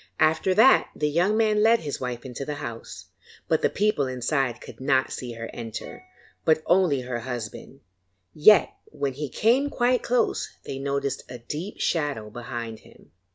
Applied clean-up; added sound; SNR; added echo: none; none; none; none.